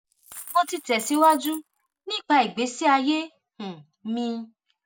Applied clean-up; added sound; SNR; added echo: none; Coin (dropping); 17 dB; none.